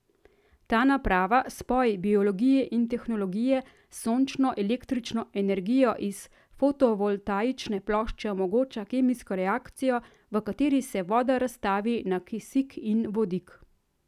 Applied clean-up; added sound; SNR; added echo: none; none; none; none.